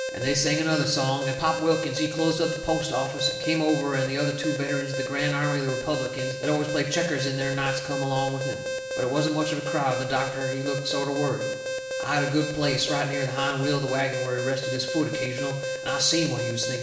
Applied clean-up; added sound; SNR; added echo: none; Alarm; 4 dB; reverberation time 1.0 s.